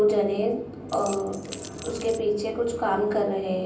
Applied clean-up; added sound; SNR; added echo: none; Rattle / Keys jangling; 16 dB; reverberation time 0.6 s.